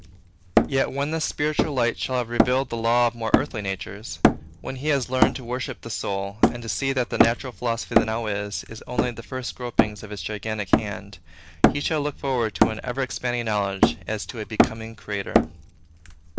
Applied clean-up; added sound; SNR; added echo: none; Hammer; -1 dB; none.